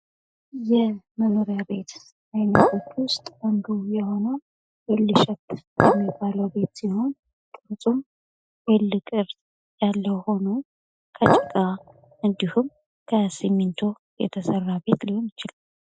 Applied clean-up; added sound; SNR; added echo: classical method Wiener filter.